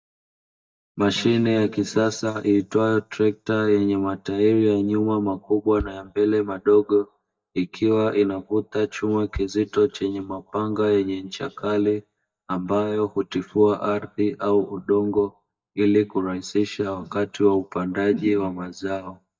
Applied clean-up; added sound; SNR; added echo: neural mask model DeepFilterNet 3.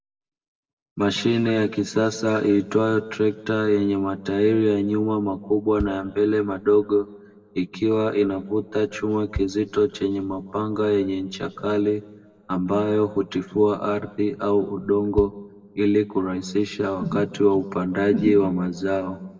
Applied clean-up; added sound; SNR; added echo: none; Bass drum; 16 dB; reverberation time 1.1 s.